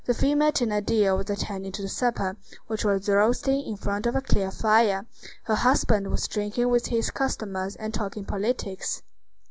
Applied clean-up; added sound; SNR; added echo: none; none; none; none.